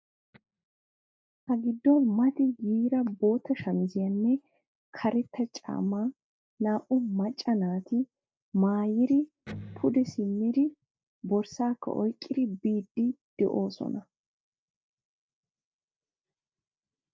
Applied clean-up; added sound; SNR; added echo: neural mask model DeepFilterNet 3.